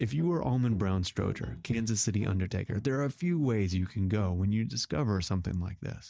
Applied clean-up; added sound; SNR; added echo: neural mask model DeepFilterNet 3.